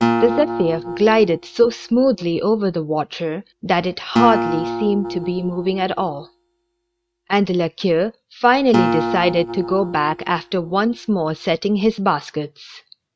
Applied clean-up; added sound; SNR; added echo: neural mask model RNNoise.